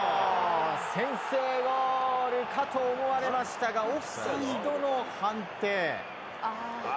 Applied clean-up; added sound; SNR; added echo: none; none; none; none.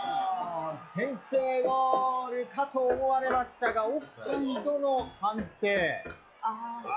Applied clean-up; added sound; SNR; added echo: classical method log-MMSE.